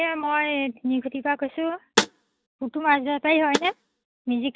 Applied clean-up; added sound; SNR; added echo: neural mask model RNNoise.